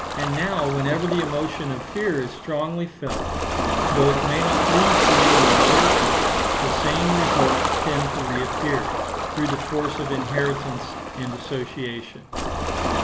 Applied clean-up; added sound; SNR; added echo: none; Ocean; -4 dB; none.